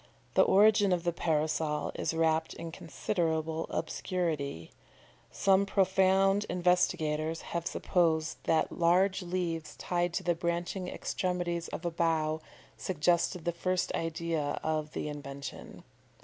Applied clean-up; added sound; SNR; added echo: none; none; none; none.